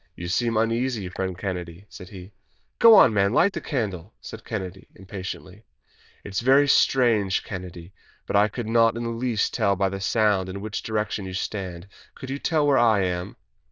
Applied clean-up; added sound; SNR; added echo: neural diffusion model UNIVERSE++.